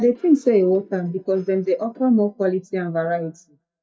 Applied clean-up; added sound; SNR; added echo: neural mask model DeepFilterNet 3.